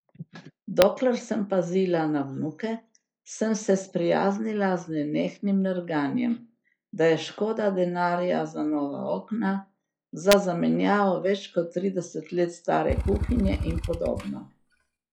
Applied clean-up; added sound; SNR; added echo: classical method log-MMSE.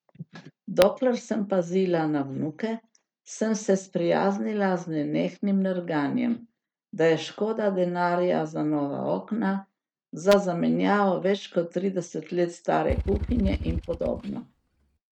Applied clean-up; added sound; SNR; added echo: neural mask model RNNoise.